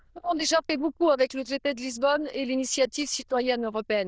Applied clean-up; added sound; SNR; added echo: neural diffusion model UNIVERSE++.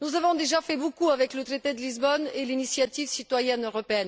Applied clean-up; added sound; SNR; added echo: none; none; none; none.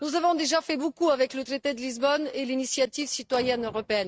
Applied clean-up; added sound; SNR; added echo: neural mask model RNNoise.